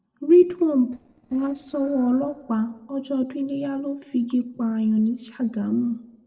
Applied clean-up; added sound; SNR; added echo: neural separator model SepFormer DNS4.